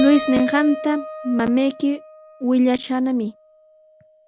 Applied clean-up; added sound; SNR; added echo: none; Keyboard (musical); 12 dB; none.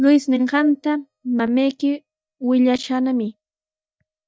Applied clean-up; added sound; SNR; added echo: neural mask model DeepFilterNet 3.